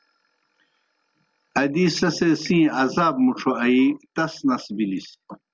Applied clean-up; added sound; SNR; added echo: none; none; none; none.